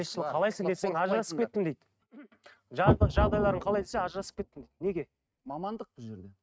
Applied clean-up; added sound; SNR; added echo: neural mask model RNNoise.